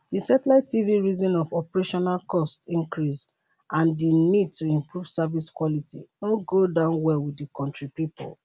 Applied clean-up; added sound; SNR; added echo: none; none; none; none.